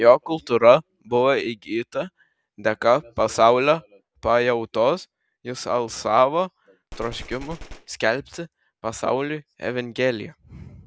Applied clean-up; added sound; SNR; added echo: none; Gunshot, gunfire; 18 dB; none.